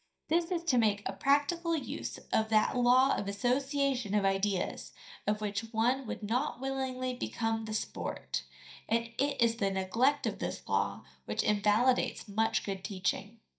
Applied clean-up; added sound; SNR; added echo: neural mask model DeepFilterNet 3.